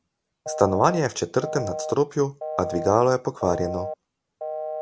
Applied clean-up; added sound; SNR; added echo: none; Telephone; 9 dB; none.